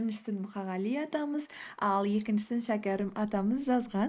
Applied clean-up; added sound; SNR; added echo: neural mask model Resemble Enhance denoiser.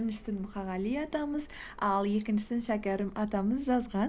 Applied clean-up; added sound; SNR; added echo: none; Printer; 19 dB; none.